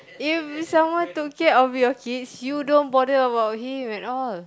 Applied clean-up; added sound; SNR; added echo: none; none; none; none.